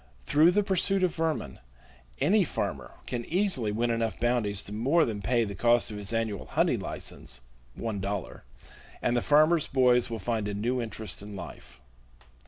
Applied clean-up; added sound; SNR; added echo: none; none; none; none.